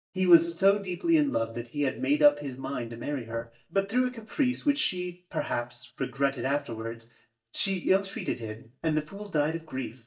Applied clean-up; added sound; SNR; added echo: neural mask model DeepFilterNet 3.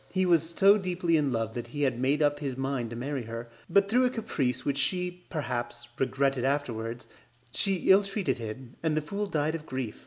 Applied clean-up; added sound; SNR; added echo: none; none; none; none.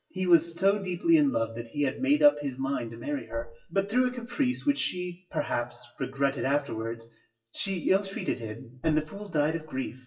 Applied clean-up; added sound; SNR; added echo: classical method WPE with log-MMSE.